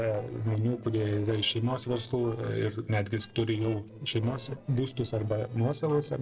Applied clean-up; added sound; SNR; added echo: neural separator model SepFormer DNS4.